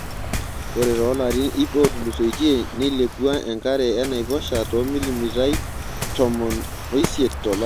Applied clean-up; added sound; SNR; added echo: none; Waves, surf; 6 dB; none.